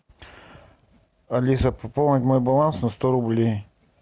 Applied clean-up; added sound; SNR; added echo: none; none; none; none.